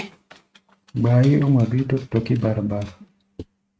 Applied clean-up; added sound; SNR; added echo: neural mask model RNNoise.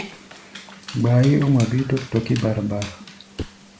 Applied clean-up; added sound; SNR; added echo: none; Dog; 17 dB; none.